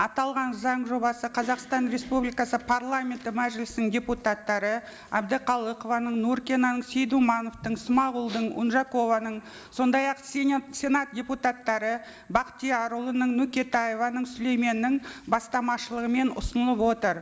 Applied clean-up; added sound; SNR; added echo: none; none; none; none.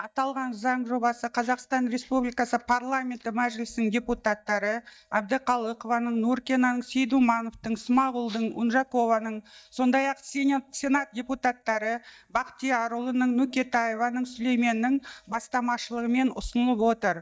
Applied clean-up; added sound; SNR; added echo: neural mask model DeepFilterNet 3.